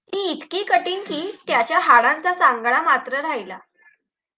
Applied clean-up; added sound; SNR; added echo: none; none; none; none.